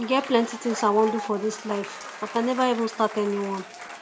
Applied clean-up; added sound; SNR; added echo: none; Applause / Crowd / Cheering; 13 dB; none.